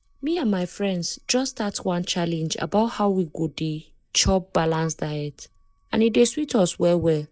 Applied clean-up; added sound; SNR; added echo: neural mask model DeepFilterNet 3.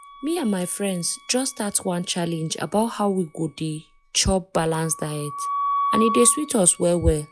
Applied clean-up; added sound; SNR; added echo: classical method log-MMSE.